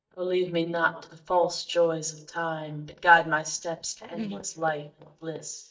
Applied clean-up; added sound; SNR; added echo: neural mask model DeepFilterNet 3.